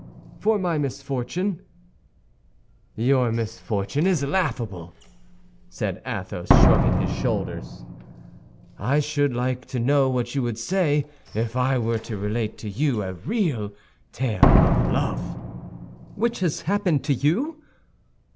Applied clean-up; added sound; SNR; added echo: none; Slam; 2 dB; none.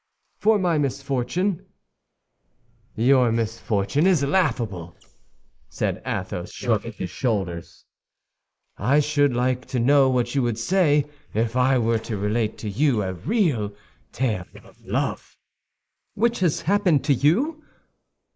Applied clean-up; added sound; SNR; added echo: neural mask model Resemble Enhance denoiser.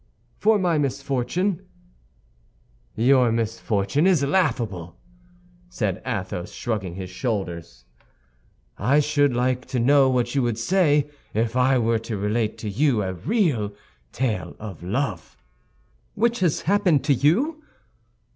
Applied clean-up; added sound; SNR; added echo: none; none; none; none.